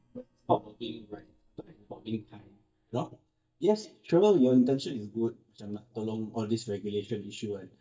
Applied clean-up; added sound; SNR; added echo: neural mask model DeepFilterNet 3.